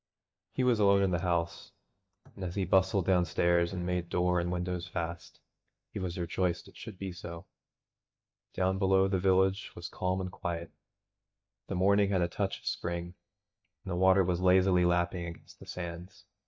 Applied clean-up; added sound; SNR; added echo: neural mask model DeepFilterNet 3.